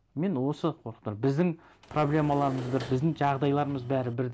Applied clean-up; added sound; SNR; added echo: none; Engine / Mechanisms; 16 dB; none.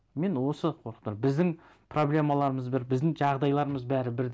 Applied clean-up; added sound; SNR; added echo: none; none; none; none.